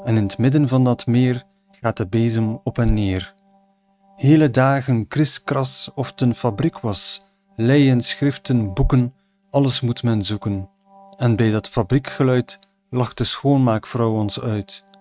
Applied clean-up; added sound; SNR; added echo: neural mask model RNNoise.